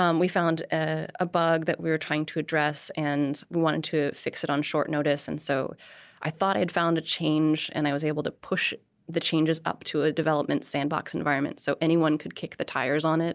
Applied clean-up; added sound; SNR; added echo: none; none; none; none.